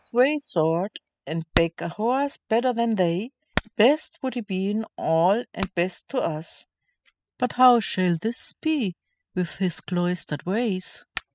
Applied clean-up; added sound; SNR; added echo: classical method spectral subtraction.